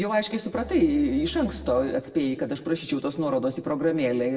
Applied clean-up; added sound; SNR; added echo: none; Musical instrument; 15 dB; reverberation time 1.0 s.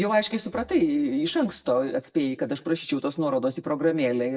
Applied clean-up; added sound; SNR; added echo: neural mask model DeepFilterNet 3.